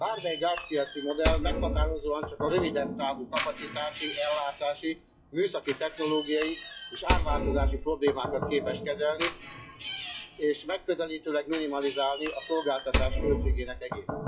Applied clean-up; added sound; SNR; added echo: classical method WPE with log-MMSE.